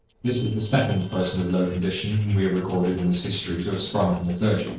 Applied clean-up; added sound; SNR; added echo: neural separator model SepFormer DNS4.